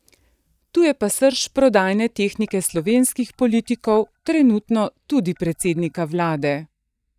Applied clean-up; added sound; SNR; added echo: neural mask model DeepFilterNet 3.